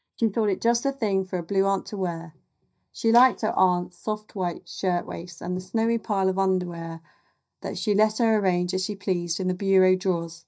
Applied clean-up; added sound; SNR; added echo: neural mask model DeepFilterNet 3.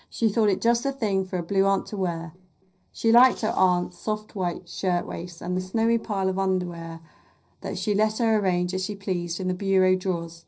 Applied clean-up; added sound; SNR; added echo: neural separator model SepFormer DNS4.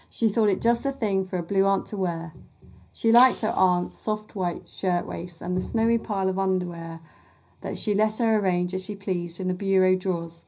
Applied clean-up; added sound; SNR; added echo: none; Shatter; 15 dB; reverberation time 0.4 s.